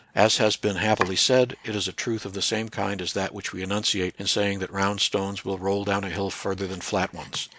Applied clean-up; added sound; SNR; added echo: neural mask model Resemble Enhance denoiser.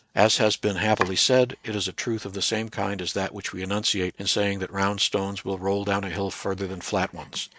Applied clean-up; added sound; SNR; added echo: neural mask model RNNoise.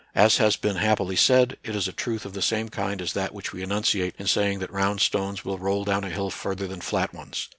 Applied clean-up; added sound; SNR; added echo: none; none; none; none.